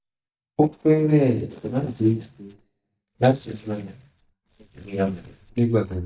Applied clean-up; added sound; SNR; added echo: neural mask model DeepFilterNet 3.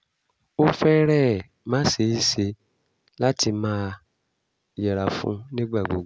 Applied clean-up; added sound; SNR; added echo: none; none; none; none.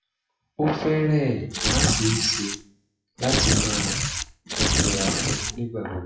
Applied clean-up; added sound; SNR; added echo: classical method WPE with log-MMSE.